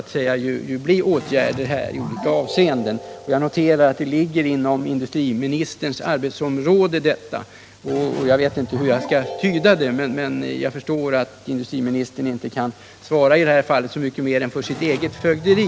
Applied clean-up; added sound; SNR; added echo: none; Keyboard (musical); 17 dB; none.